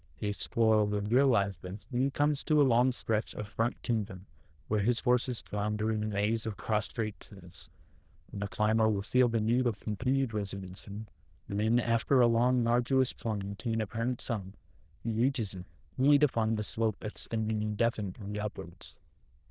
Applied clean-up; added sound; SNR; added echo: neural diffusion model UNIVERSE++.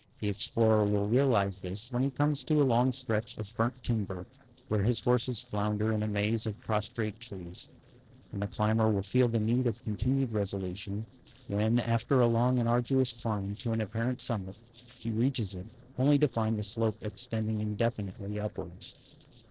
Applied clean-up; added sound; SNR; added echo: neural separator model SepFormer DNS4.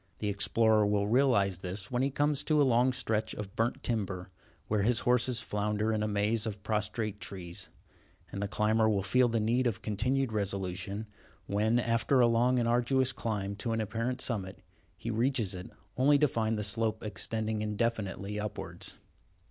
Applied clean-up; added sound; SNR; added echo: none; none; none; none.